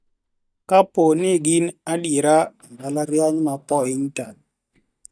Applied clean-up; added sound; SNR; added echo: neural mask model DeepFilterNet 3.